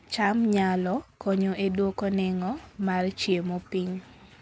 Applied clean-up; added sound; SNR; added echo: none; none; none; none.